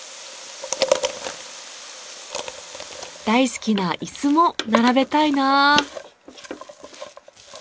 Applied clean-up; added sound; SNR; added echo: none; none; none; none.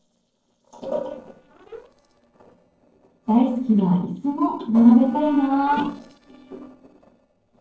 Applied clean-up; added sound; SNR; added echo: neural separator model SepFormer DNS4.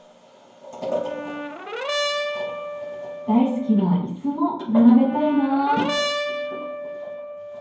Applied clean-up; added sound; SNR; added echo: none; Brass instrument; 8 dB; reverberation time 0.9 s.